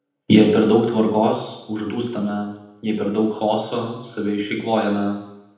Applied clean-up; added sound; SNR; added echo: none; none; none; reverberation time 0.8 s.